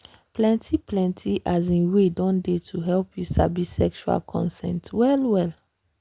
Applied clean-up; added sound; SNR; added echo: none; none; none; none.